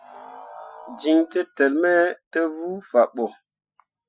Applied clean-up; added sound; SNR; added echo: classical method Wiener filter.